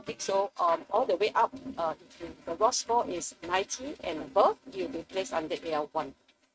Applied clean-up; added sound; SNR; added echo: neural mask model RNNoise.